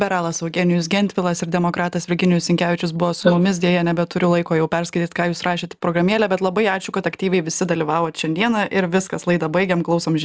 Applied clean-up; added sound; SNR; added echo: neural mask model Resemble Enhance denoiser.